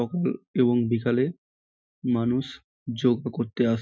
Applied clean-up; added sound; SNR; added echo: none; none; none; none.